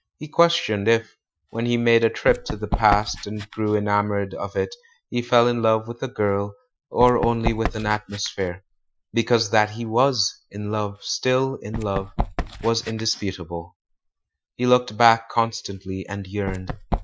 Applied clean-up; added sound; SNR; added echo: classical method Wiener filter.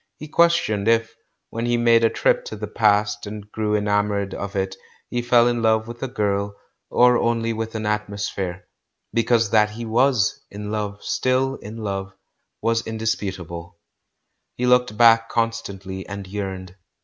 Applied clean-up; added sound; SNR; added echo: none; none; none; none.